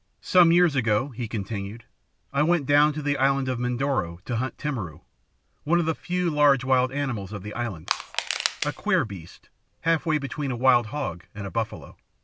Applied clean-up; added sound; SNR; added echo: none; Crushing; 6 dB; none.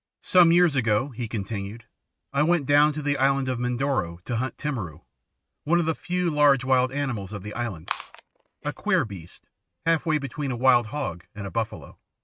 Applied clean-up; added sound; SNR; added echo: neural mask model RNNoise.